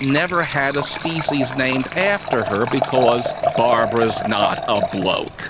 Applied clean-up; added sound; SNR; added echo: none; Liquid; 4 dB; none.